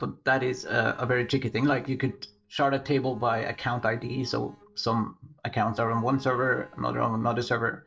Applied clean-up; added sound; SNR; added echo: neural separator model SepFormer DNS4.